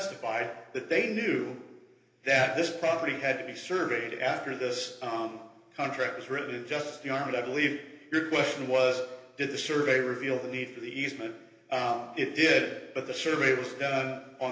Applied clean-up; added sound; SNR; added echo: none; none; none; reverberation time 0.8 s.